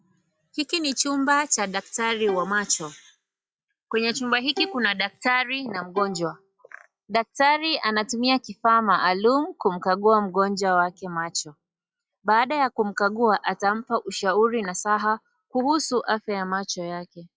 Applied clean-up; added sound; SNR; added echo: classical method log-MMSE.